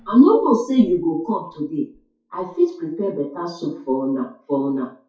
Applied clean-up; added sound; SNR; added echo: classical method WPE with log-MMSE.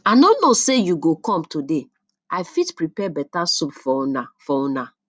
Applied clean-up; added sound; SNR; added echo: none; none; none; none.